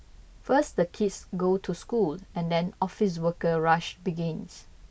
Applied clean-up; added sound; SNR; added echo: none; none; none; none.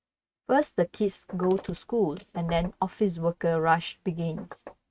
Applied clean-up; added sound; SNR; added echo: neural mask model RNNoise.